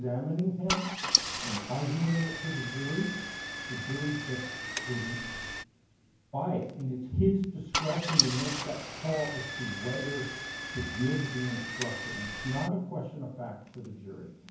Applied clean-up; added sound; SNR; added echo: none; Engine starting / Car; 3 dB; reverberation time 0.9 s.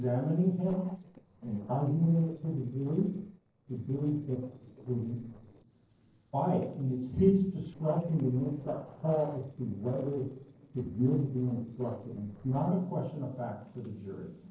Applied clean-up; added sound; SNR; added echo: neural separator model SepFormer DNS4.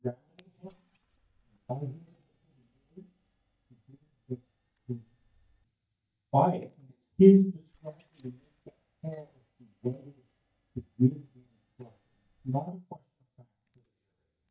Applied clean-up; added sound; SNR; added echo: neural mask model DeepFilterNet 3.